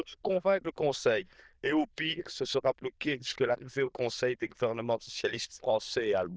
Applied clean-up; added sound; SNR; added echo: neural diffusion model UNIVERSE++.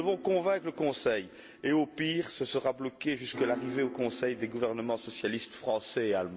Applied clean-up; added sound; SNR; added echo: none; Piano; 14 dB; none.